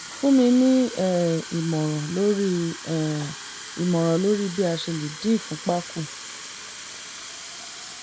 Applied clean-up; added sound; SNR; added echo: none; Fill (with liquid) / Water tap, faucet; 13 dB; none.